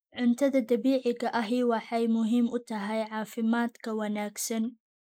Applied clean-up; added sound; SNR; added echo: neural mask model Resemble Enhance denoiser.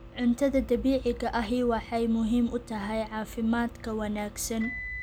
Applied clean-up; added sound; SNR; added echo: none; Microwave oven; 17 dB; none.